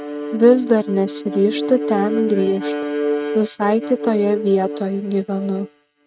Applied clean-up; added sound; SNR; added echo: neural mask model RNNoise.